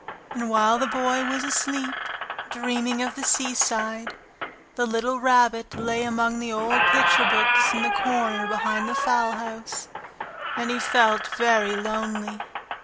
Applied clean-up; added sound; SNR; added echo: none; Squeak; 2 dB; none.